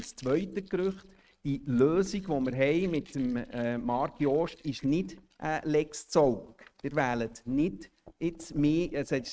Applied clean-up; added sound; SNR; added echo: neural mask model RNNoise.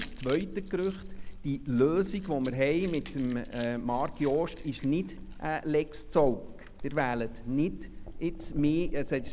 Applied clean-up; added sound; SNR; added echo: none; Chewing, mastication; 9 dB; none.